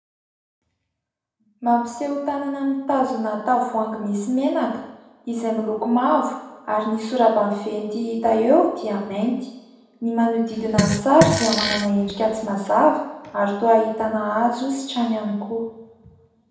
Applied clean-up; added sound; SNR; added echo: none; Fart; 2 dB; reverberation time 0.8 s.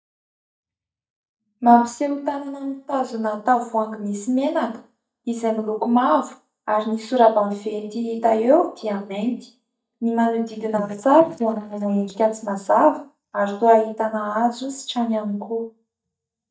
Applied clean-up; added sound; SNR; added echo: neural mask model DeepFilterNet 3.